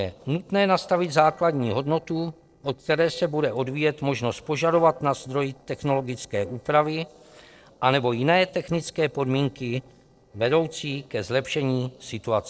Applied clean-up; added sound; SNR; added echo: neural separator model SepFormer DNS4.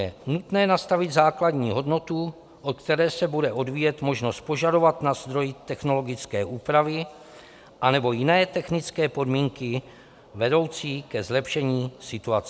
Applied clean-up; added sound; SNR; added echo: none; none; none; none.